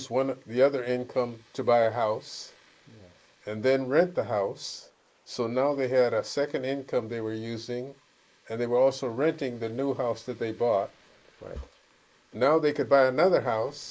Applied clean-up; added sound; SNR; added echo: neural mask model Resemble Enhance denoiser.